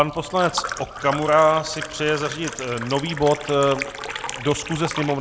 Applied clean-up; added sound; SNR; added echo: none; Liquid; 10 dB; none.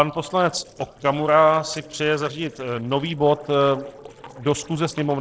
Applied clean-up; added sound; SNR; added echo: neural separator model SepFormer DNS4.